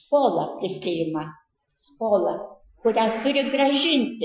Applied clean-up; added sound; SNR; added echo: classical method Wiener filter.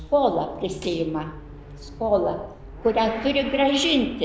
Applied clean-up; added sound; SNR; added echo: none; Motorcycle / Accelerating, revving, vroom; 15 dB; none.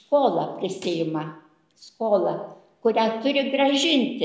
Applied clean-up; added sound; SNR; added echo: none; none; none; none.